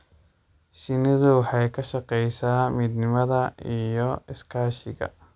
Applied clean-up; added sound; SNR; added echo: none; none; none; none.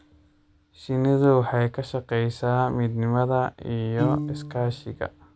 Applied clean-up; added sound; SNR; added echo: none; Piano; 11 dB; none.